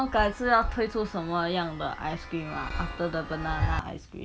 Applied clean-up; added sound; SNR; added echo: none; Chime; 6 dB; none.